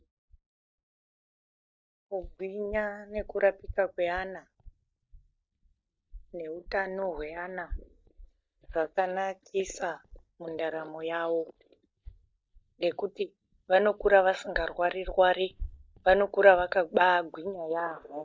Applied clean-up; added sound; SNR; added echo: neural mask model DeepFilterNet 3.